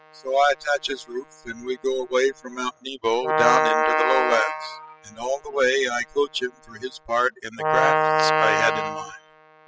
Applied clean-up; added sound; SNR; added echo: classical method spectral subtraction.